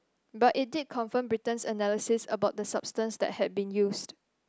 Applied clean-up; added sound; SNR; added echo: none; none; none; none.